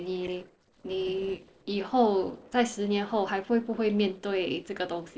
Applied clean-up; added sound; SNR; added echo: neural separator model SepFormer DNS4.